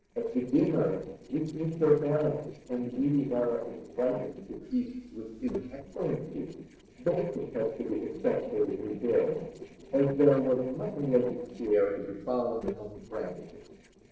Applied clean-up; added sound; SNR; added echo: neural separator model SepFormer DNS4.